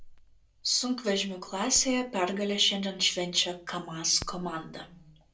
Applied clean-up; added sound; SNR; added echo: none; Crackle; 20 dB; reverberation time 0.2 s.